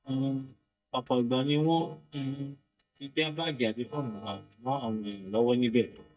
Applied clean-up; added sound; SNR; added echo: neural mask model DeepFilterNet 3.